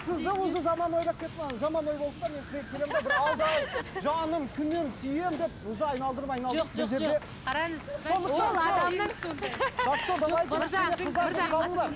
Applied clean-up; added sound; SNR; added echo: none; Wind / Boat, Water vehicle; 14 dB; none.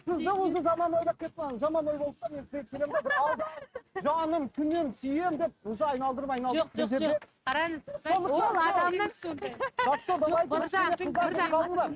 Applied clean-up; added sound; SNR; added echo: neural mask model RNNoise.